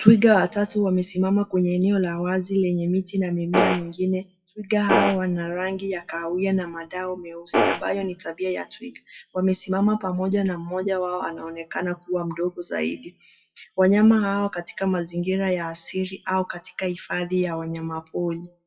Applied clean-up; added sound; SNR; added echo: classical method WPE with log-MMSE.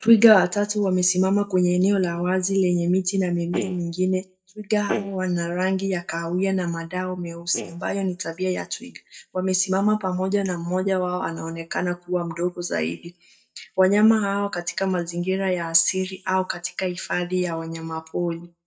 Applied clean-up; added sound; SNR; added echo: neural mask model DeepFilterNet 3.